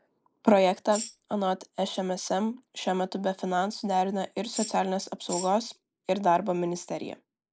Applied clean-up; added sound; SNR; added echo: neural mask model Resemble Enhance denoiser.